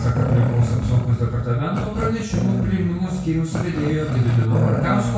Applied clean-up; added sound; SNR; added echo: none; Growling; 4 dB; reverberation time 0.6 s.